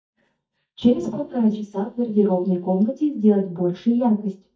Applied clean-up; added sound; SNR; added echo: neural mask model DeepFilterNet 3.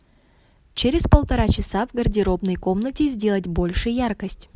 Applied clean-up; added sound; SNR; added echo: none; none; none; none.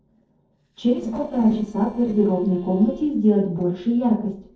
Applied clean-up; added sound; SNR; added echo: neural separator model SepFormer DNS4.